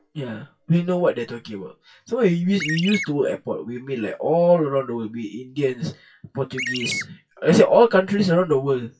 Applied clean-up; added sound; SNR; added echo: classical method WPE with log-MMSE.